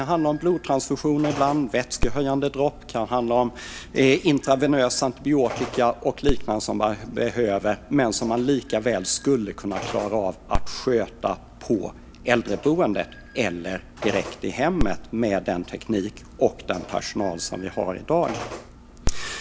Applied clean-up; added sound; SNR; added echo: none; Telephone; 9 dB; none.